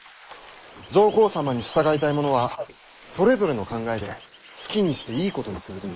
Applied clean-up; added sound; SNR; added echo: neural mask model Resemble Enhance denoiser.